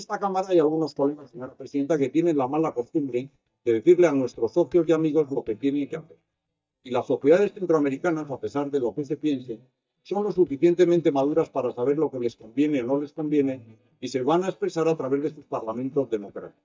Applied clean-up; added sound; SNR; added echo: neural mask model DeepFilterNet 3.